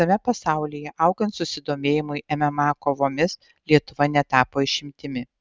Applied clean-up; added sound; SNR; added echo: none; none; none; none.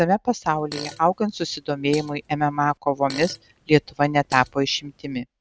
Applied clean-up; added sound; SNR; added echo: none; Fart; 18 dB; none.